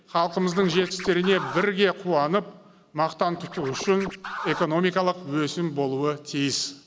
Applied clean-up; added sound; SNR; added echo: none; Scratching (performance technique); 11 dB; none.